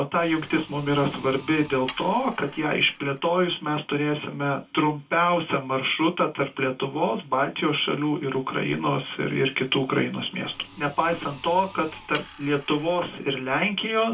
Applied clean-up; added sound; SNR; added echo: none; Sawing; 16 dB; reverberation time 0.2 s.